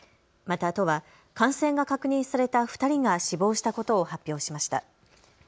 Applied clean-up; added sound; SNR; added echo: none; none; none; none.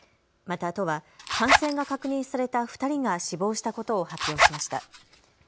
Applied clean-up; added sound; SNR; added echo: none; Zipper (clothing); -3 dB; none.